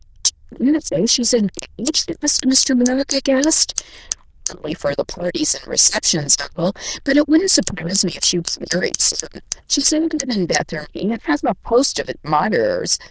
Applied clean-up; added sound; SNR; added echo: neural diffusion model UNIVERSE++.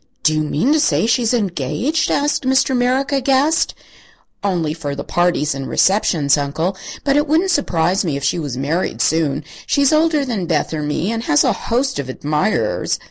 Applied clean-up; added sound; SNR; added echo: none; none; none; none.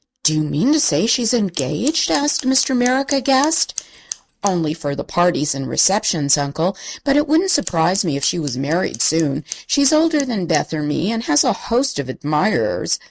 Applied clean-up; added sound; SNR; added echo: neural mask model RNNoise.